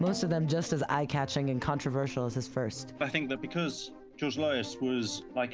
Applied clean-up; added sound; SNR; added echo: none; Snare drum; 16 dB; none.